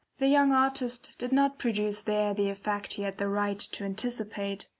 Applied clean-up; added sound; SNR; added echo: none; none; none; none.